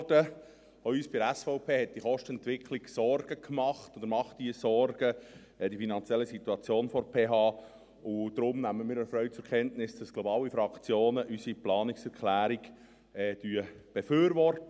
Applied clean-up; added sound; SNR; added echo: none; none; none; none.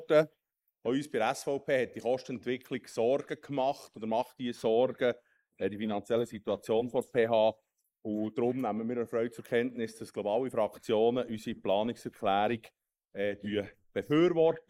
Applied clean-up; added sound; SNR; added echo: neural mask model Resemble Enhance denoiser.